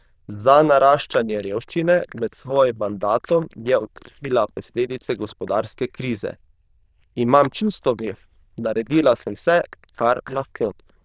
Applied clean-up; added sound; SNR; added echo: neural diffusion model UNIVERSE++.